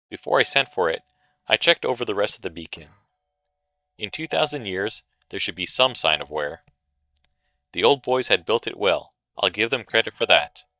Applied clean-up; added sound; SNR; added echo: neural mask model DeepFilterNet 3.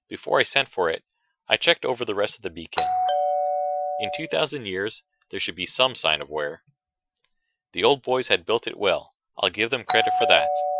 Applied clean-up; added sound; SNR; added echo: classical method Wiener filter.